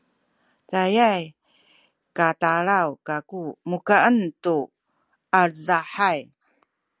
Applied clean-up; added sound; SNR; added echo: none; none; none; none.